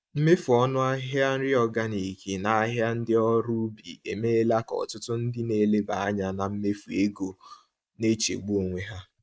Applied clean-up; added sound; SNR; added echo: neural mask model Resemble Enhance denoiser.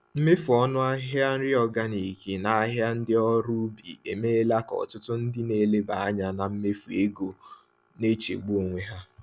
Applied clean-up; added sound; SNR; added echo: none; none; none; none.